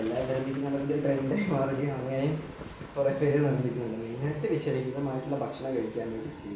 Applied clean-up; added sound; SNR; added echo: none; Thunder / Rain; 17 dB; reverberation time 0.5 s.